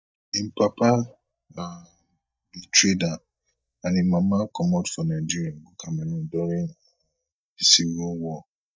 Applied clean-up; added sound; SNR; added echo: neural mask model DeepFilterNet 3.